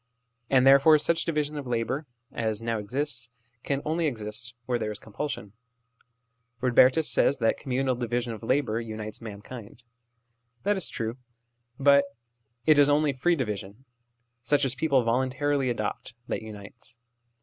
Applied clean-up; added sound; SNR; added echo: none; none; none; none.